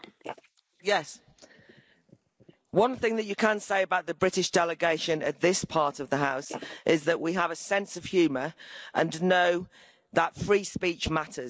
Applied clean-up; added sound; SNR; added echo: neural mask model Resemble Enhance denoiser.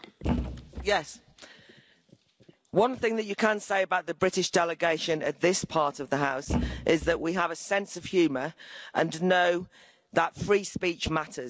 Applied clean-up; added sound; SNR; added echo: none; Thump, thud; 5 dB; none.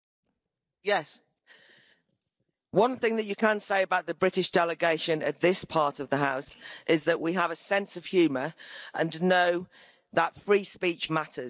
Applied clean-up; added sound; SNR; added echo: neural mask model DeepFilterNet 3.